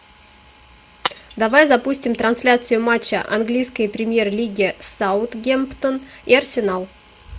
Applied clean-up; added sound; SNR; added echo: none; Shatter; 16 dB; none.